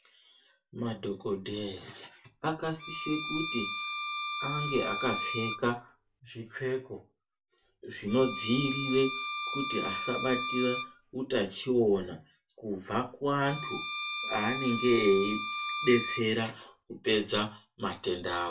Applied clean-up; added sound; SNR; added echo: none; Bowed string instrument; 5 dB; reverberation time 0.2 s.